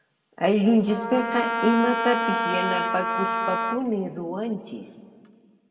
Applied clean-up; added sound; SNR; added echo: none; Wind instrument, woodwind instrument; 1 dB; reverberation time 2.0 s.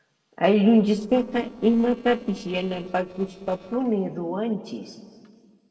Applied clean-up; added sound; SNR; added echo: neural separator model SepFormer DNS4.